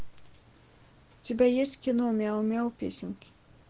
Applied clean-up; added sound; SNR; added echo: none; none; none; none.